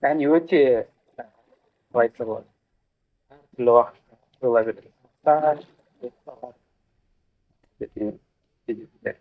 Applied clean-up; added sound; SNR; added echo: neural mask model DeepFilterNet 3.